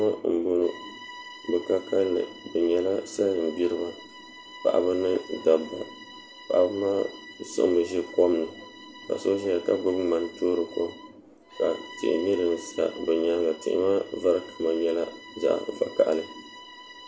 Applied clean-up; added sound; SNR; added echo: none; Bowed string instrument; 19 dB; none.